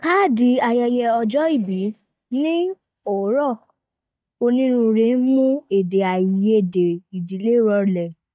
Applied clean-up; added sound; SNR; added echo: neural mask model DeepFilterNet 3.